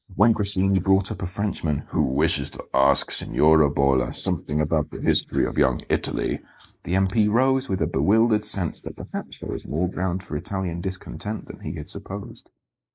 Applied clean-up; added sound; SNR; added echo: neural mask model Resemble Enhance denoiser.